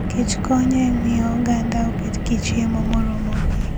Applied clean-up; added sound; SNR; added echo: none; Car; 0 dB; none.